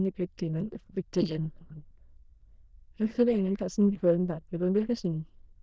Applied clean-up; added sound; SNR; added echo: neural diffusion model UNIVERSE++.